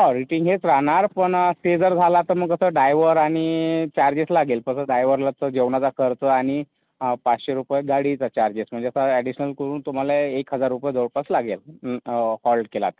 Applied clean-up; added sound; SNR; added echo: none; none; none; none.